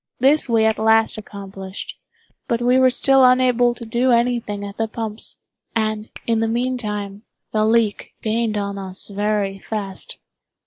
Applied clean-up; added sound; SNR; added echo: neural mask model DeepFilterNet 3.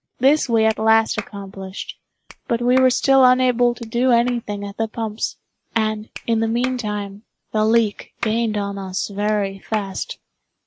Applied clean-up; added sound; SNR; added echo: neural mask model RNNoise.